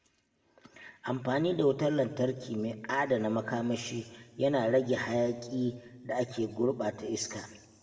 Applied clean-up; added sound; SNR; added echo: none; none; none; reverberation time 1.2 s.